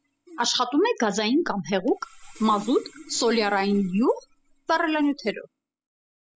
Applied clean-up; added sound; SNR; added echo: classical method spectral subtraction.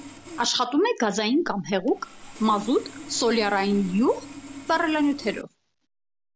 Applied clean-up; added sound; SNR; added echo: none; Sawing; 17 dB; none.